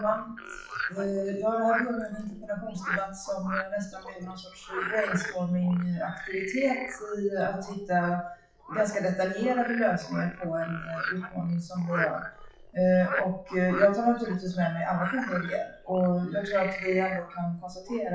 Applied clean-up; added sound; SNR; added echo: classical method WPE with log-MMSE.